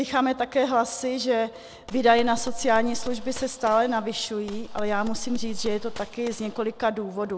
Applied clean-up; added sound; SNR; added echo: none; Gunshot, gunfire; 7 dB; none.